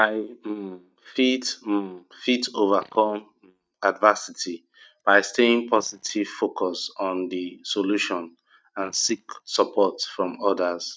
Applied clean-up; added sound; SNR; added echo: neural mask model DeepFilterNet 3.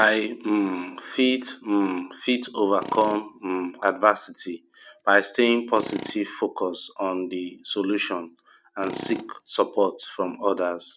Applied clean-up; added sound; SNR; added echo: none; Tools; 16 dB; none.